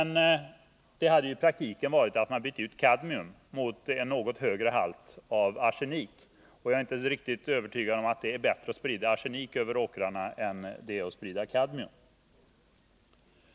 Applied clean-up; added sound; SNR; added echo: none; none; none; none.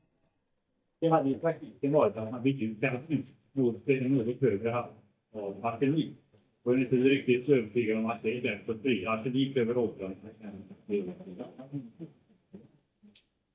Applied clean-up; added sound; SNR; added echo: neural mask model DeepFilterNet 3.